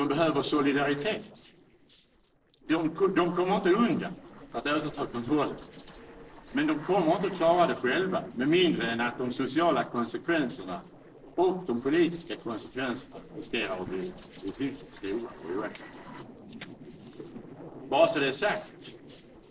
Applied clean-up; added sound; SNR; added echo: neural separator model SepFormer DNS4.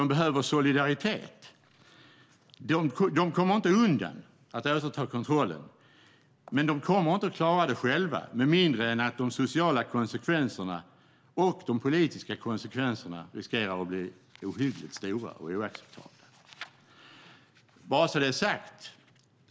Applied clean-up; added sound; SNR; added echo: none; none; none; none.